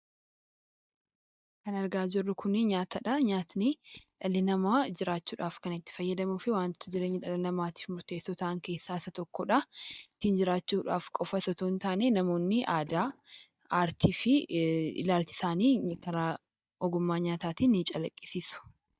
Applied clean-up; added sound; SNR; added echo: neural mask model DeepFilterNet 3.